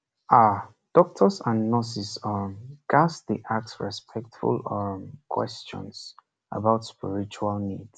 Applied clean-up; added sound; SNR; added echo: none; none; none; none.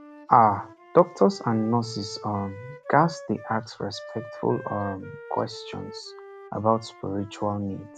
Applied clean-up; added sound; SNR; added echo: none; Wind instrument, woodwind instrument; 18 dB; none.